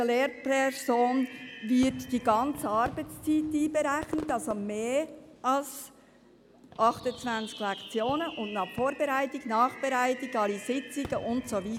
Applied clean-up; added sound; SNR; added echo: none; Fireworks; 16 dB; none.